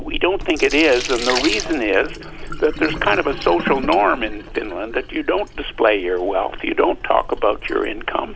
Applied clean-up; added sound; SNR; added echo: none; Sink (filling or washing); 9 dB; none.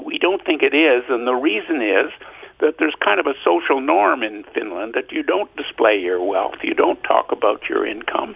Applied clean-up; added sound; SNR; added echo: none; none; none; none.